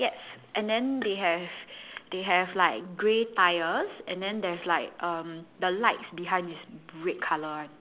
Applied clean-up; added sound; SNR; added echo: none; none; none; none.